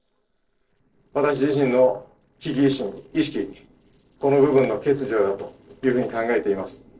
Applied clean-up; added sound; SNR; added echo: neural separator model SepFormer DNS4.